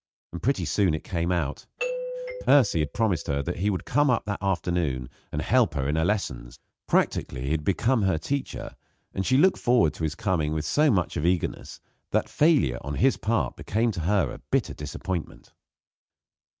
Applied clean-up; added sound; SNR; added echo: neural mask model RNNoise.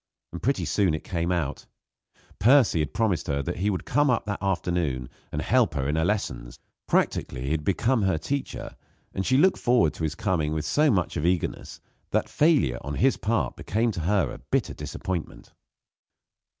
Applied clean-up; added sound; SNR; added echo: none; none; none; none.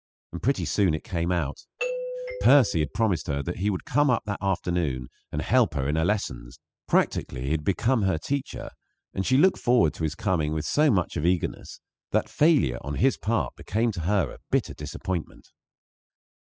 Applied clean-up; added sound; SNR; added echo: classical method spectral subtraction.